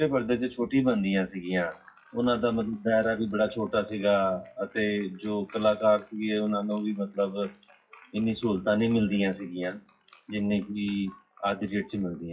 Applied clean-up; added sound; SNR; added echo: classical method WPE with log-MMSE.